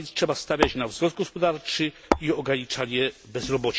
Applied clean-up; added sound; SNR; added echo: none; Tap / Hammer; 0 dB; none.